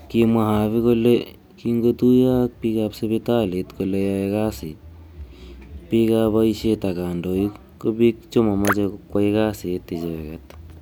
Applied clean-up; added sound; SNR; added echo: none; none; none; none.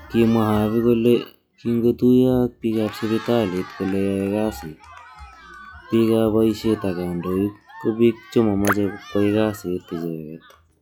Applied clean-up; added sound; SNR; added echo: classical method log-MMSE.